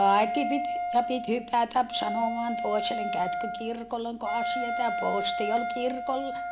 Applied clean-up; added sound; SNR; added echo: none; Wind instrument, woodwind instrument; 3 dB; none.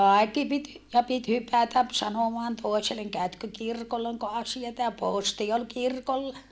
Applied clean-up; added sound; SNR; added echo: none; none; none; none.